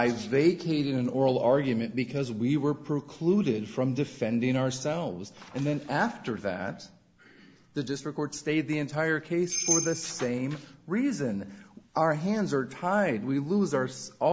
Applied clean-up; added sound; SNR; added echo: none; Bell; 2 dB; none.